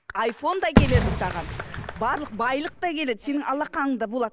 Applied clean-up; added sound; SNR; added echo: none; Fireworks; -2 dB; none.